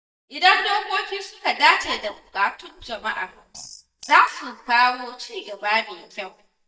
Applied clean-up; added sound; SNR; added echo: neural mask model DeepFilterNet 3.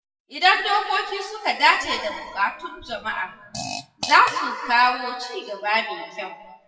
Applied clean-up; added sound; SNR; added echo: classical method WPE with log-MMSE.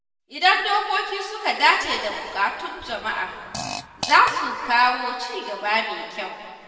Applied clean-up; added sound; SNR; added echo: none; Fart; 11 dB; reverberation time 2.0 s.